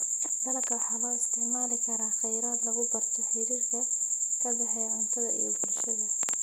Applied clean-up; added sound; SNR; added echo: none; none; none; none.